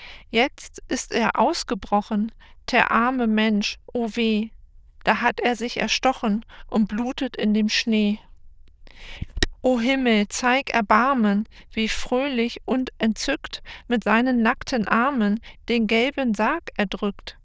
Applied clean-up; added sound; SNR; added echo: neural diffusion model UNIVERSE++.